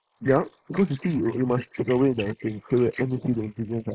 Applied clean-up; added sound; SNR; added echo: neural mask model Resemble Enhance denoiser.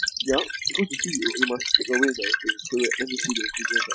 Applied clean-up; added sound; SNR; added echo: classical method Wiener filter.